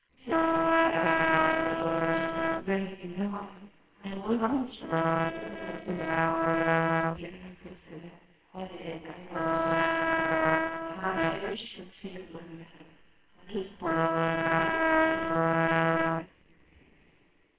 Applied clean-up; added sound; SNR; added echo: neural separator model SepFormer WHAMR!.